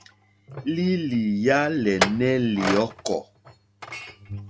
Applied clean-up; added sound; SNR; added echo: none; Chink, clink; 8 dB; none.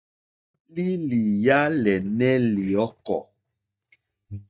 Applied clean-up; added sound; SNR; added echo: neural mask model DeepFilterNet 3.